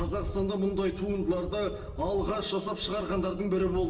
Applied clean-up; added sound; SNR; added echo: none; Rattle; 10 dB; reverberation time 1.1 s.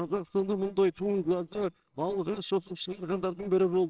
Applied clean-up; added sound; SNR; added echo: neural separator model SepFormer WHAMR!.